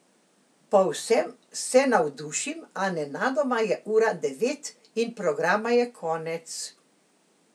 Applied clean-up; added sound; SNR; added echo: none; none; none; none.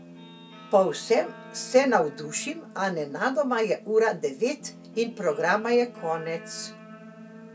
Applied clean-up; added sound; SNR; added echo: none; Guitar; 18 dB; none.